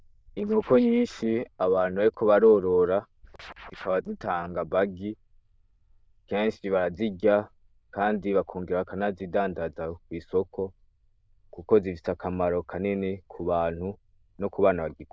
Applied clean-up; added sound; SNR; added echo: neural diffusion model UNIVERSE++.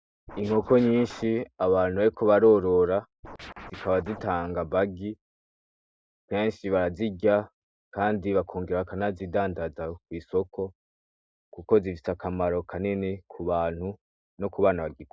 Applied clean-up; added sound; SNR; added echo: neural mask model Resemble Enhance denoiser.